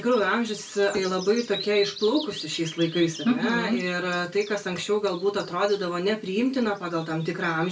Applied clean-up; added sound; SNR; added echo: none; Bird vocalization, bird call, bird song; 16 dB; reverberation time 0.2 s.